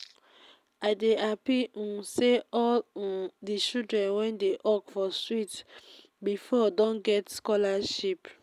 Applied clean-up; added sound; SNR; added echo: none; none; none; none.